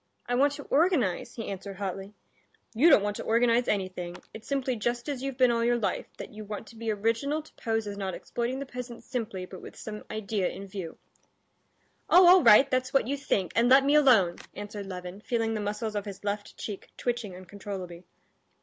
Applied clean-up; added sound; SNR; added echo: none; none; none; none.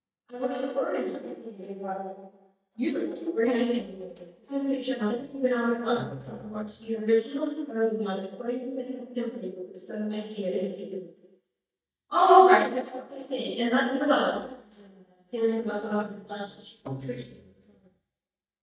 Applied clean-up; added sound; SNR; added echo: neural mask model DeepFilterNet 3.